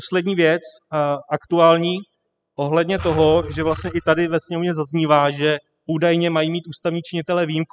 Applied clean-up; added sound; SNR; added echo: classical method spectral subtraction.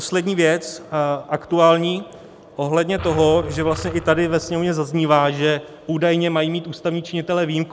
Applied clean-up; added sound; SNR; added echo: none; Engine; 13 dB; none.